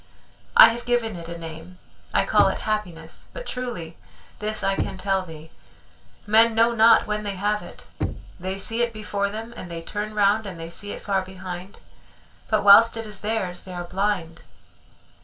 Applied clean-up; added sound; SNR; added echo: none; Knock; 10 dB; reverberation time 0.2 s.